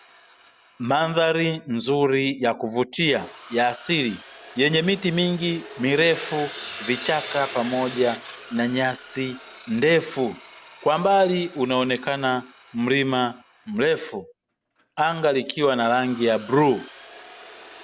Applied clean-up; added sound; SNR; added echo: none; Sawing; 18 dB; none.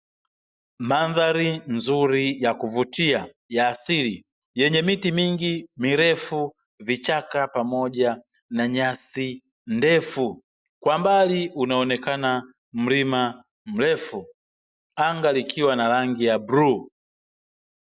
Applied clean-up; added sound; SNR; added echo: none; none; none; none.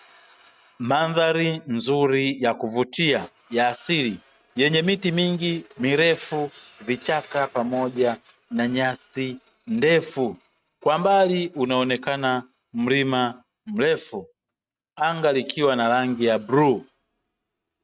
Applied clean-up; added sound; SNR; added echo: neural mask model RNNoise.